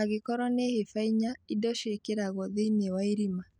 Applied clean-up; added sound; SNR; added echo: none; none; none; none.